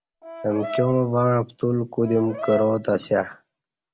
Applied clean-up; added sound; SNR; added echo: none; Brass instrument; 11 dB; none.